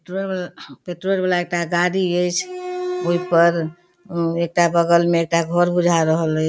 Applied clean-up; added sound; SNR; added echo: none; none; none; none.